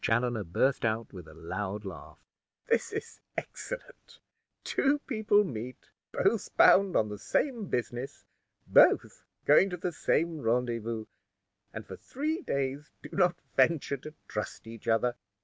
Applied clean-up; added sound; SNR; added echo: none; none; none; none.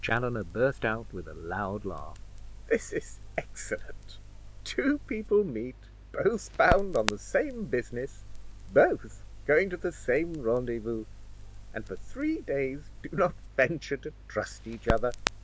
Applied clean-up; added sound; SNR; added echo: none; Crackle; 9 dB; none.